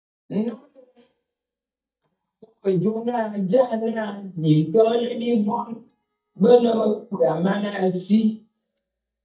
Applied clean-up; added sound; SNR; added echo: neural mask model DeepFilterNet 3.